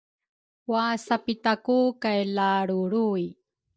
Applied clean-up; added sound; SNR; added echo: neural mask model DeepFilterNet 3.